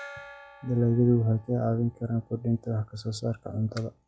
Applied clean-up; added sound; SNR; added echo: classical method log-MMSE.